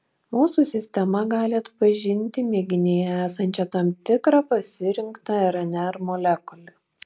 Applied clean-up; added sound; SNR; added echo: none; none; none; none.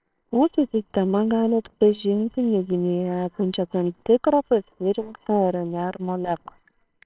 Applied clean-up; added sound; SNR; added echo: neural separator model SepFormer WHAMR!.